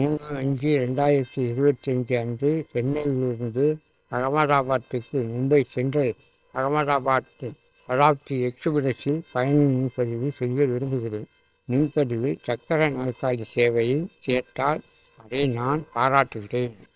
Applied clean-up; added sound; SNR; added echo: neural separator model SepFormer WHAM!.